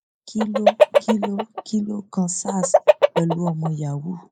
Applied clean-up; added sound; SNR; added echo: neural mask model Resemble Enhance denoiser.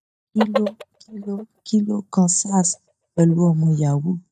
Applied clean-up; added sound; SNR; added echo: neural mask model DeepFilterNet 3.